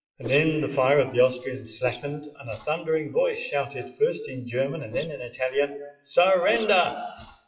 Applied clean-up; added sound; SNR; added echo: classical method WPE with log-MMSE.